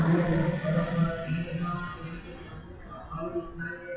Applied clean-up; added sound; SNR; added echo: classical method WPE with log-MMSE.